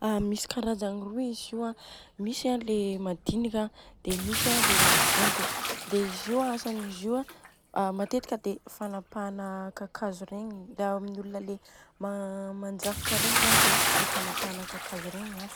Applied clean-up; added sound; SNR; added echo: none; Bathtub (filling or washing) / Splash, splatter; -1 dB; none.